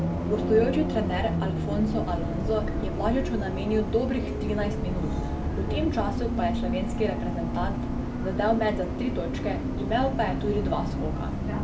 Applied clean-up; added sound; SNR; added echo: none; Bus; -1 dB; reverberation time 1.6 s.